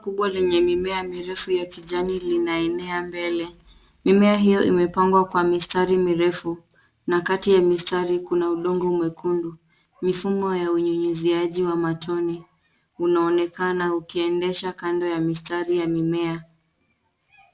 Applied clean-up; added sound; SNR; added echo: none; none; none; none.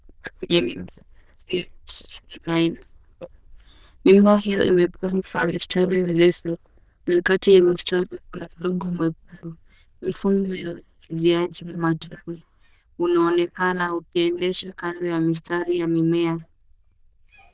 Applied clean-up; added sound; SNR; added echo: neural diffusion model UNIVERSE++.